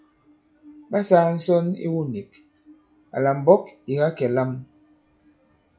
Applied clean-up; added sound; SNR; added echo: classical method log-MMSE.